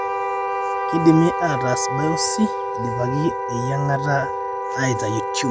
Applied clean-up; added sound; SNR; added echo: none; Wind instrument, woodwind instrument + Wind instrument, woodwind instrument; 2 dB; none.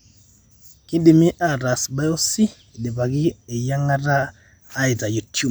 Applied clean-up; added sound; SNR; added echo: none; none; none; none.